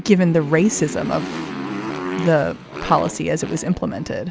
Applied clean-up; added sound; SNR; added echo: none; Motorcycle; 10 dB; none.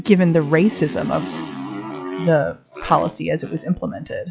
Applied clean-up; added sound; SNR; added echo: classical method log-MMSE.